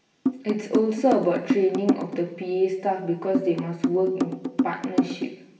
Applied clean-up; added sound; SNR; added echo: none; Drum; 1 dB; reverberation time 0.9 s.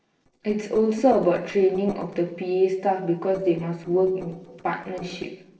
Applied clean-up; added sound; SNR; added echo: neural separator model SepFormer DNS4.